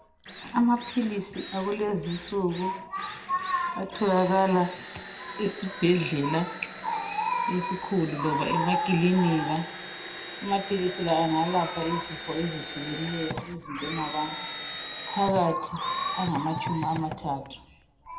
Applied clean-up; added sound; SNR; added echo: none; Drill; 11 dB; reverberation time 0.5 s.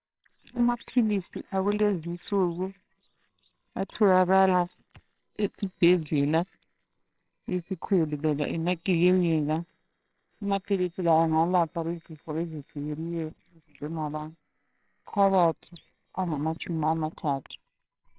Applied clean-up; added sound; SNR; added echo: neural separator model SepFormer WHAMR!.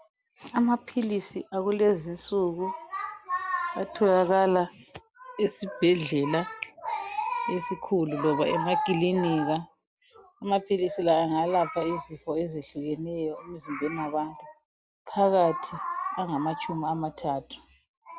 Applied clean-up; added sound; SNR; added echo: none; none; none; none.